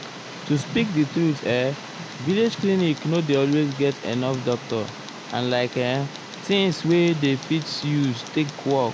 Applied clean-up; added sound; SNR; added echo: none; Tick; 13 dB; none.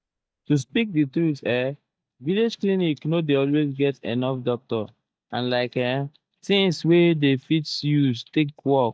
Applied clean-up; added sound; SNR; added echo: neural mask model DeepFilterNet 3.